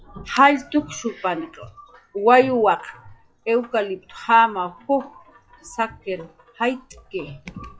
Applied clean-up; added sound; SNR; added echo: classical method log-MMSE.